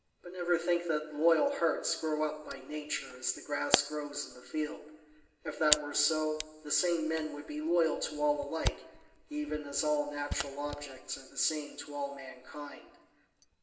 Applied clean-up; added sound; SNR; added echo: none; Camera; 9 dB; reverberation time 1.0 s.